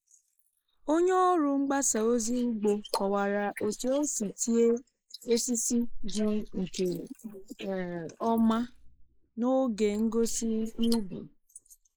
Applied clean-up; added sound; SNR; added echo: neural mask model Resemble Enhance denoiser.